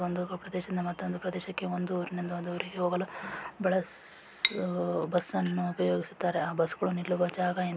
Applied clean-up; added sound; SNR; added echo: none; Cutlery, silverware / Dishes, pots, and pans; 0 dB; none.